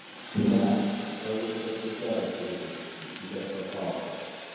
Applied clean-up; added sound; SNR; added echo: none; Fire; 10 dB; reverberation time 2.0 s.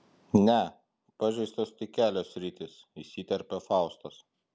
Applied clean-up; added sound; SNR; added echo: none; none; none; none.